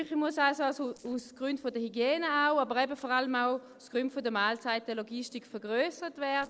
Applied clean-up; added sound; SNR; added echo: neural separator model SepFormer DNS4.